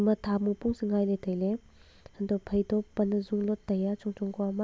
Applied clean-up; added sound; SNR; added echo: none; none; none; none.